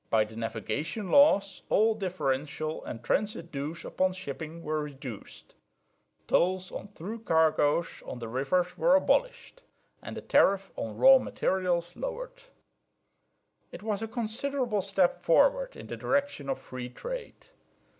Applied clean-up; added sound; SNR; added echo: none; none; none; none.